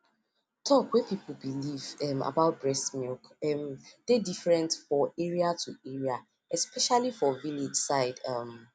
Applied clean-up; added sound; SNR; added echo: none; none; none; none.